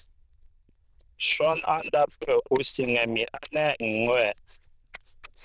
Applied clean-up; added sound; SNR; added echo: neural diffusion model UNIVERSE++.